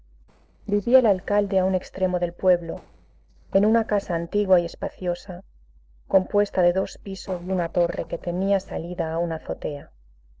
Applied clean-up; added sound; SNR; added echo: neural separator model SepFormer DNS4.